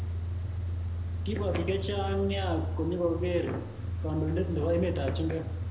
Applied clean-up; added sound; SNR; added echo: none; Idling / Engine starting / Accelerating, revving, vroom / Car; 1 dB; reverberation time 0.8 s.